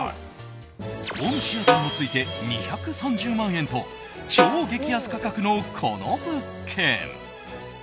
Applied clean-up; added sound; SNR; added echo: none; Snare drum; 0 dB; none.